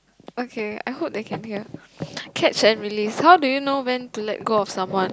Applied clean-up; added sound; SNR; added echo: none; none; none; none.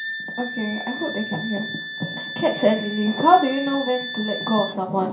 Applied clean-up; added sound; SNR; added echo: none; Wind instrument, woodwind instrument; 9 dB; reverberation time 0.5 s.